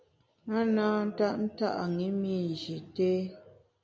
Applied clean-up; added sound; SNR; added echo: none; none; none; none.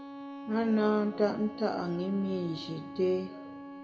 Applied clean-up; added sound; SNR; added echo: none; Bowed string instrument; 12 dB; reverberation time 1.9 s.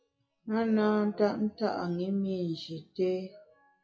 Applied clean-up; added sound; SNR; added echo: classical method WPE with log-MMSE.